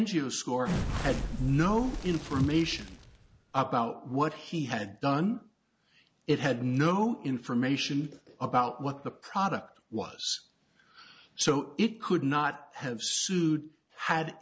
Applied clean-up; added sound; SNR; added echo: none; Crackle; 5 dB; none.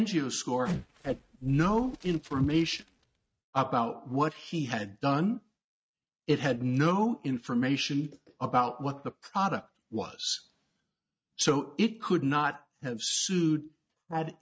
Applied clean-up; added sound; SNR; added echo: neural mask model RNNoise.